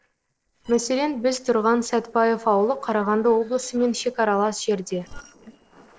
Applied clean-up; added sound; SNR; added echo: neural separator model SepFormer DNS4.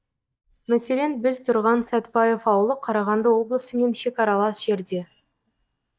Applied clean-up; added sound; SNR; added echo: neural mask model DeepFilterNet 3.